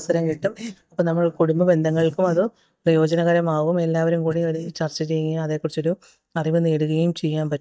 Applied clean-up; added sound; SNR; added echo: neural mask model DeepFilterNet 3.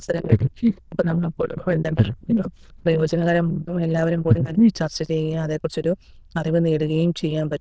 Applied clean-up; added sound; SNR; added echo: neural diffusion model UNIVERSE++.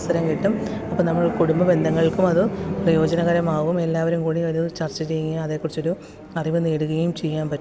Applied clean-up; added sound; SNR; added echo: none; none; none; none.